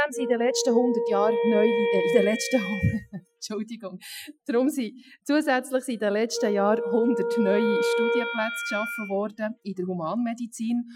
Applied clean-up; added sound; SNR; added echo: classical method Wiener filter.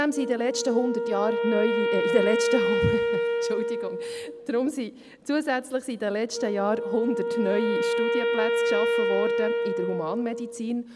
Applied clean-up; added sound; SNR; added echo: none; Wind instrument, woodwind instrument; -1 dB; none.